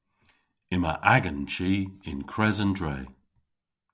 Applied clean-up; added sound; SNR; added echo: none; none; none; none.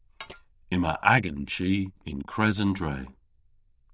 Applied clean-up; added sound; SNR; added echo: neural diffusion model UNIVERSE++.